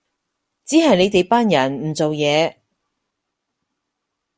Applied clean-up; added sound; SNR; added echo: none; none; none; none.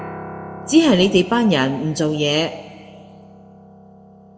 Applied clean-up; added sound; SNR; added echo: none; Piano; 17 dB; reverberation time 1.4 s.